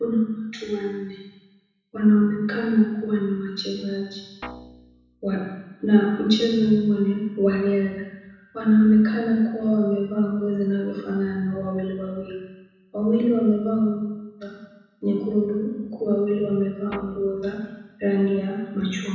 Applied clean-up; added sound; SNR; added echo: none; Guitar; 18 dB; reverberation time 1.1 s.